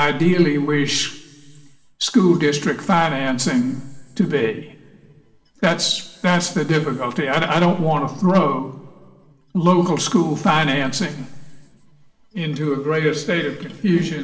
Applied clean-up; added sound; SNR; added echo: none; none; none; reverberation time 2.6 s.